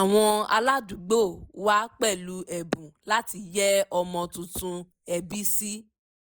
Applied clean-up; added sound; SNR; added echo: neural mask model Resemble Enhance denoiser.